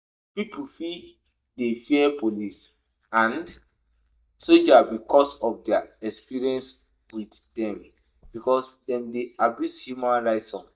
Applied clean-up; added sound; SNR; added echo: neural mask model DeepFilterNet 3.